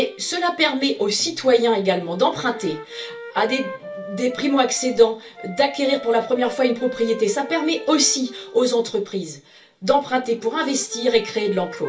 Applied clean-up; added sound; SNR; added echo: none; Wind instrument, woodwind instrument; 16 dB; reverberation time 0.2 s.